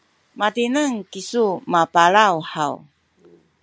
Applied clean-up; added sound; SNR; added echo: none; none; none; none.